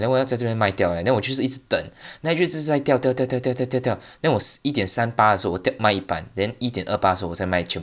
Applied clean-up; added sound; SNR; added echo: none; none; none; none.